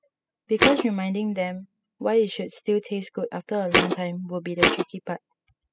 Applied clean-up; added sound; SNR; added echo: classical method spectral subtraction.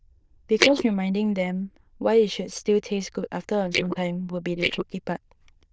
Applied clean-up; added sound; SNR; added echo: neural diffusion model UNIVERSE++.